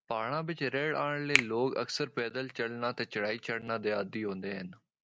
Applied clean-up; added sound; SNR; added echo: none; Finger snapping; 3 dB; none.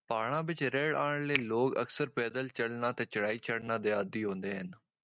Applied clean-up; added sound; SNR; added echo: neural mask model RNNoise.